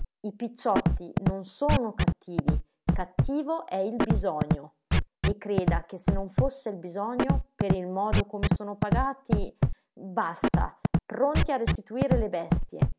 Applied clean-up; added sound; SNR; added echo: none; Scratching (performance technique); -4 dB; none.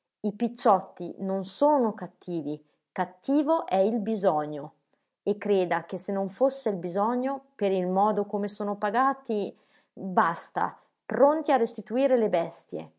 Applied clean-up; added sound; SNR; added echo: none; none; none; none.